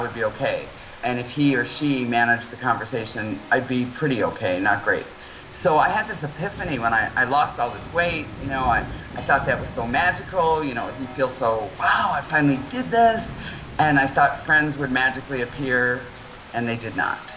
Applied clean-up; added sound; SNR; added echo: none; Rain; 15 dB; reverberation time 1.0 s.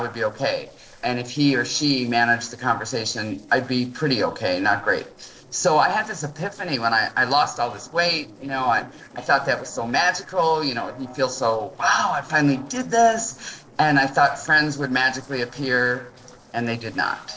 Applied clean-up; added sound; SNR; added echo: neural separator model SepFormer DNS4.